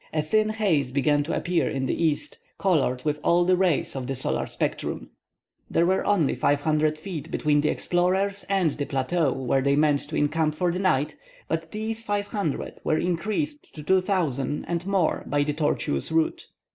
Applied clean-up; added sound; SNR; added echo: neural mask model Resemble Enhance denoiser.